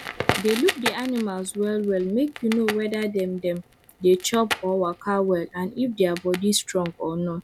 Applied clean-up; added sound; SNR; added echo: none; Crackle; 10 dB; none.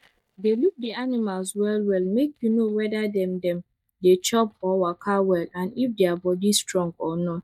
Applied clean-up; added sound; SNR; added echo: neural mask model DeepFilterNet 3.